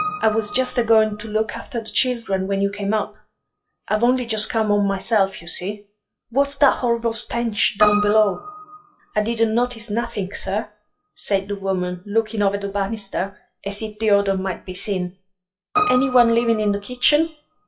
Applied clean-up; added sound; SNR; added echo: classical method WPE with log-MMSE.